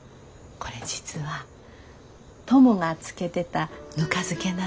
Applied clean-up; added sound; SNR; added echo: none; none; none; none.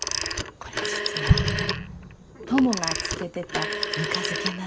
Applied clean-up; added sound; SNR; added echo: none; Explosion + Telephone; -3 dB; none.